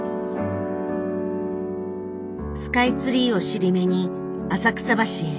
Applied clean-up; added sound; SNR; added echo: none; none; none; none.